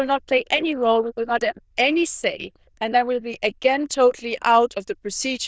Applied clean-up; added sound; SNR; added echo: neural diffusion model UNIVERSE++.